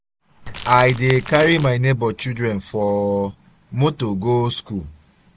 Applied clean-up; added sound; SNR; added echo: none; Crumpling, crinkling / Crackle + Chink, clink; 11 dB; none.